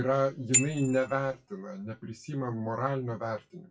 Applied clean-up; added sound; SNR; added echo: classical method WPE with log-MMSE.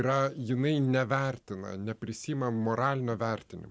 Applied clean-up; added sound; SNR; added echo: none; none; none; none.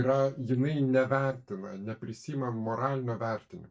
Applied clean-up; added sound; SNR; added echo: neural mask model DeepFilterNet 3.